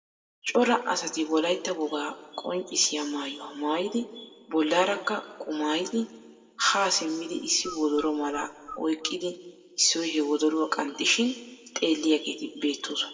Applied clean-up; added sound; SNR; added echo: none; Bird; 16 dB; reverberation time 1.0 s.